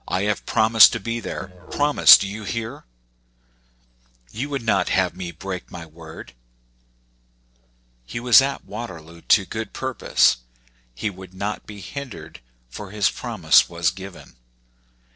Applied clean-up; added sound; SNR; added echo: neural separator model SepFormer DNS4.